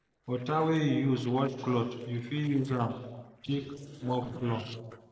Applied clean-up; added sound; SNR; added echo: neural separator model SepFormer DNS4.